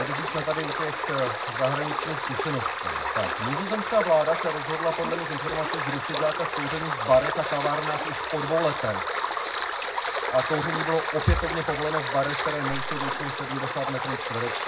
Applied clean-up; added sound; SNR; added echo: none; Stream; 1 dB; reverberation time 0.4 s.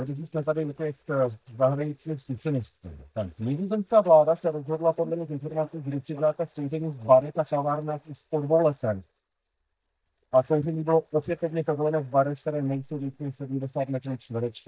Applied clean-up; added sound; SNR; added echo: neural mask model DeepFilterNet 3.